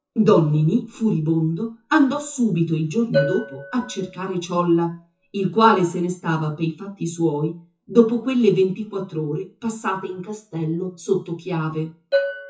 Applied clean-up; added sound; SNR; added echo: classical method WPE with log-MMSE.